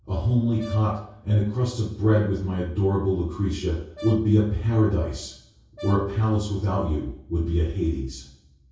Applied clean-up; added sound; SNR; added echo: none; Brass instrument; 20 dB; reverberation time 0.6 s.